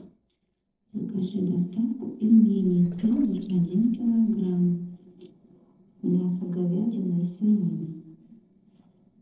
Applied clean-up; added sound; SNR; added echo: neural separator model SepFormer DNS4.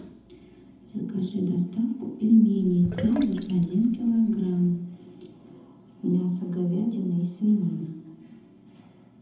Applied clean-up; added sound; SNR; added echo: none; Sink (filling or washing); 12 dB; reverberation time 0.8 s.